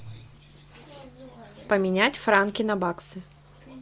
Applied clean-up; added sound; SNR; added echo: none; none; none; none.